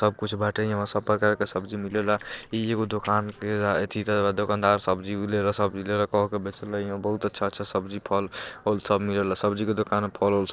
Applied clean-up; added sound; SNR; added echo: neural separator model SepFormer DNS4.